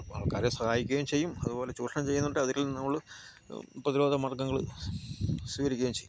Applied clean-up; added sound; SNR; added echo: none; none; none; none.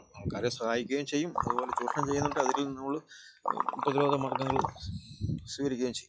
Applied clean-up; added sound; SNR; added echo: classical method log-MMSE.